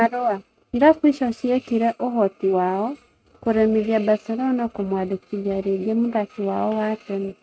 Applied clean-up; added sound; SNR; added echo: neural mask model RNNoise.